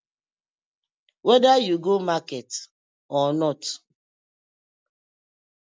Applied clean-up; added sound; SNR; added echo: none; none; none; none.